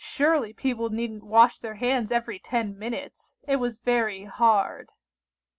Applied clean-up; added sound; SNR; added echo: none; none; none; none.